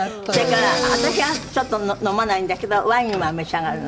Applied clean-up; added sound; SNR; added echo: none; Engine / Car; 10 dB; none.